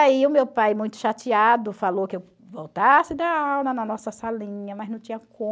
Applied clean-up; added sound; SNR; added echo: none; none; none; none.